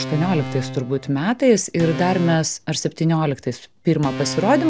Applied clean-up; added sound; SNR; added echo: none; Organ; 11 dB; none.